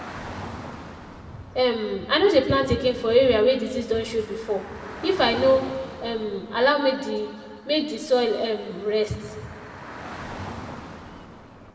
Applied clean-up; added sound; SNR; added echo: none; Traffic noise, roadway noise / Car; 15 dB; reverberation time 1.9 s.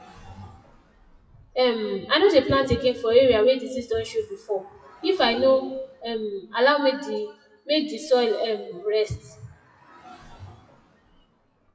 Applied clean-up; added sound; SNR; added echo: classical method WPE with log-MMSE.